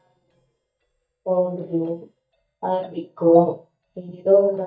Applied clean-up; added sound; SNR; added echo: neural mask model DeepFilterNet 3.